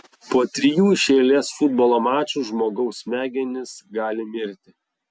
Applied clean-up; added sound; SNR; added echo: none; none; none; none.